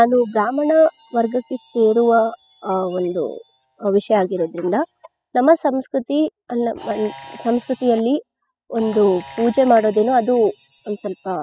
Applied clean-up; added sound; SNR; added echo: classical method spectral subtraction.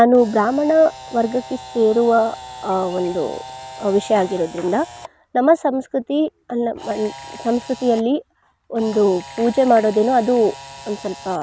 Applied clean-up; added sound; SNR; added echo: none; Camera; 18 dB; none.